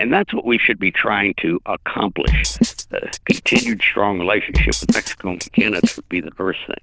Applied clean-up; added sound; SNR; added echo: neural diffusion model UNIVERSE++.